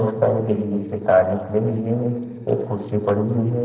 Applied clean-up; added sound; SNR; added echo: neural separator model SepFormer DNS4.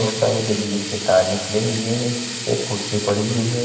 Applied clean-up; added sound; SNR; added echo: none; Sink (filling or washing); 8 dB; reverberation time 2.6 s.